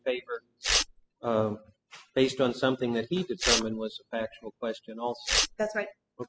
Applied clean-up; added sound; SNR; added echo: classical method spectral subtraction.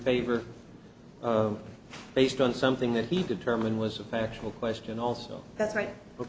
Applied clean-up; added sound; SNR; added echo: none; none; none; none.